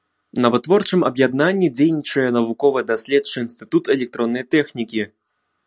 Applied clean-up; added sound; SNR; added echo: none; none; none; none.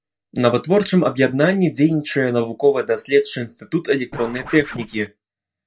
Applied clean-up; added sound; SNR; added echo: neural mask model DeepFilterNet 3.